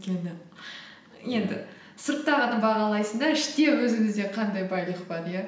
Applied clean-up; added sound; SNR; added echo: none; none; none; none.